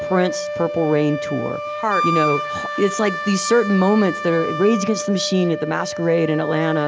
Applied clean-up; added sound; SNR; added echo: none; Wind instrument, woodwind instrument; 6 dB; none.